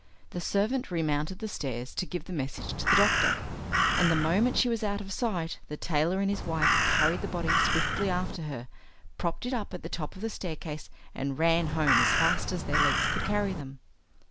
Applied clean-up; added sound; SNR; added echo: none; Crow; -2 dB; none.